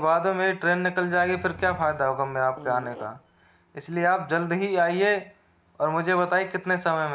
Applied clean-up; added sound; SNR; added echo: none; Fart / Drawer open or close; 19 dB; none.